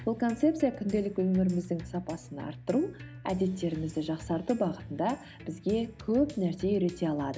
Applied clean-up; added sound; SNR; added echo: none; none; none; none.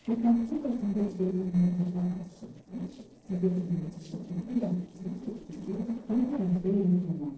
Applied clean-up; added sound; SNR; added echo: neural separator model SepFormer DNS4.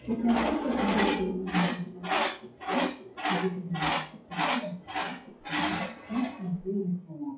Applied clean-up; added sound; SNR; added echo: classical method WPE with log-MMSE.